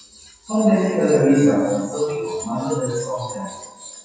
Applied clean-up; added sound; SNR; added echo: classical method WPE with log-MMSE.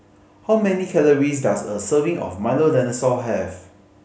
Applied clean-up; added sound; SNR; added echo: none; none; none; none.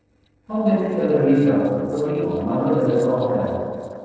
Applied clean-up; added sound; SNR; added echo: neural separator model SepFormer DNS4.